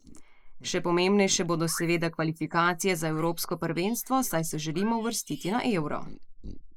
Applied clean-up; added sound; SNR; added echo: neural mask model Resemble Enhance denoiser.